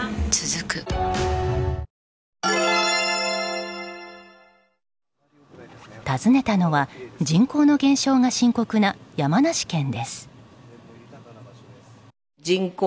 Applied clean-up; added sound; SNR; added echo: none; none; none; none.